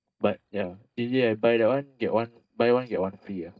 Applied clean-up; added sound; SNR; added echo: neural mask model DeepFilterNet 3.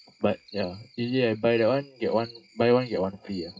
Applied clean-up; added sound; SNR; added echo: classical method WPE with log-MMSE.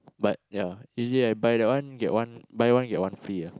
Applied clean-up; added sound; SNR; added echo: none; none; none; none.